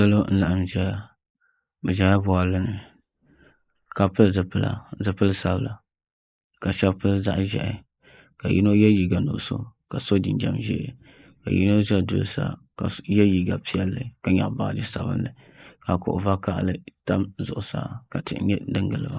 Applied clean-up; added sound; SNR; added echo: neural mask model Resemble Enhance denoiser.